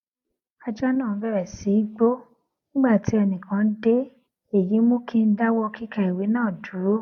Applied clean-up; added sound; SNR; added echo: none; none; none; none.